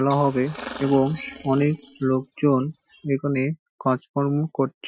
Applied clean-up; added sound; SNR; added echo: classical method Wiener filter.